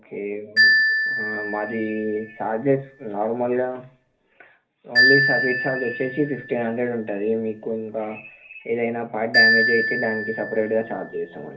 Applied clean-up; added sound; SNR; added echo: none; Marimba, xylophone; -1 dB; reverberation time 0.3 s.